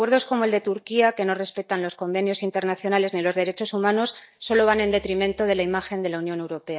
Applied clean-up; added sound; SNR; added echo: neural mask model DeepFilterNet 3.